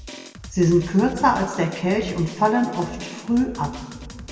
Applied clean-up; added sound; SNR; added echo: none; Drum; 17 dB; reverberation time 2.0 s.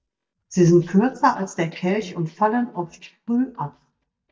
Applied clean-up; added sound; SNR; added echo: neural mask model DeepFilterNet 3.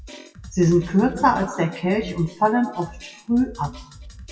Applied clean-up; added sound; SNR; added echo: classical method WPE with log-MMSE.